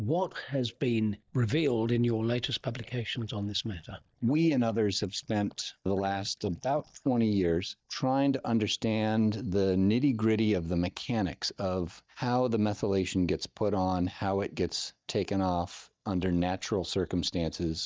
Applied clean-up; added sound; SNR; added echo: neural mask model DeepFilterNet 3.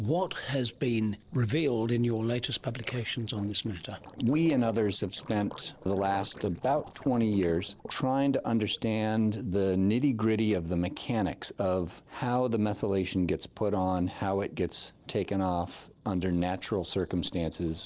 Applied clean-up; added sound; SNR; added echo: neural separator model SepFormer DNS4.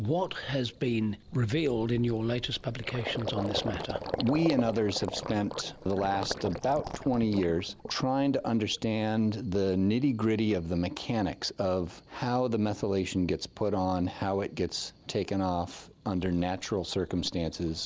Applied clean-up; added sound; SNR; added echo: none; Gurgling; 13 dB; none.